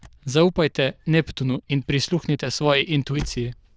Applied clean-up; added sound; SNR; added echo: neural diffusion model UNIVERSE++.